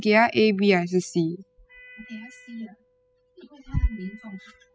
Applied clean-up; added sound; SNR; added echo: classical method spectral subtraction.